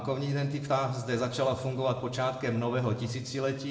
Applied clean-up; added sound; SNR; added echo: neural separator model SepFormer DNS4.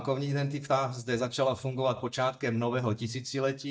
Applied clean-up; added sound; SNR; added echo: neural mask model DeepFilterNet 3.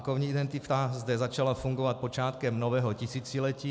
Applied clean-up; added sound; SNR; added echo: none; none; none; none.